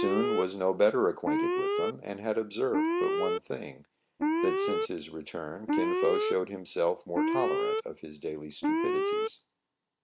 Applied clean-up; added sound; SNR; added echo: none; Alarm; -1 dB; none.